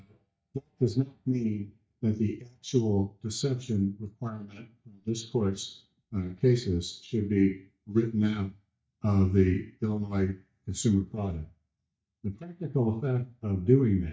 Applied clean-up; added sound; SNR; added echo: neural mask model DeepFilterNet 3.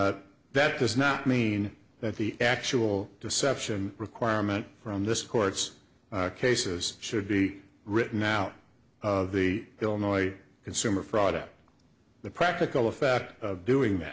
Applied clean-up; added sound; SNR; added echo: none; none; none; none.